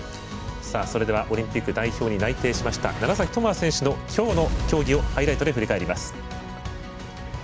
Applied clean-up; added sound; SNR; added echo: none; Explosion; 9 dB; none.